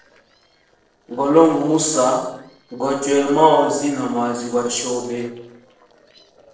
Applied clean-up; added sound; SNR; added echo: neural separator model SepFormer DNS4.